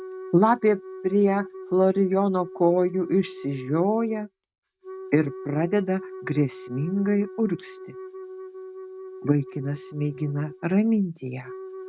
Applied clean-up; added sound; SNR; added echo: neural mask model RNNoise.